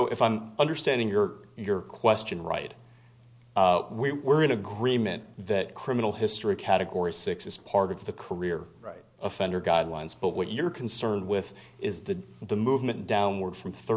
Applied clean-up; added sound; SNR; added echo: none; none; none; none.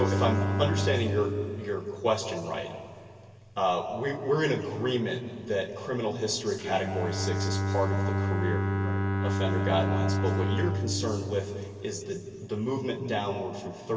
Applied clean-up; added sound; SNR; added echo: none; Bowed string instrument; 1 dB; reverberation time 2.4 s.